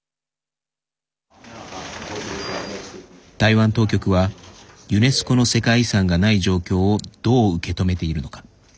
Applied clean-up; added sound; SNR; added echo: none; none; none; none.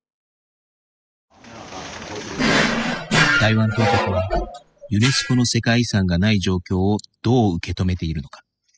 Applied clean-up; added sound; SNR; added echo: classical method spectral subtraction.